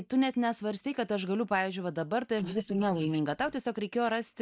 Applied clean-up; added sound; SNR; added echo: neural mask model Resemble Enhance denoiser.